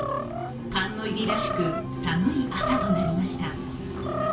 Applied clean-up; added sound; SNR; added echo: none; Animal; 5 dB; reverberation time 0.3 s.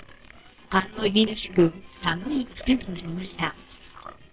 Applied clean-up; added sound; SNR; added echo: neural separator model SepFormer WHAMR!.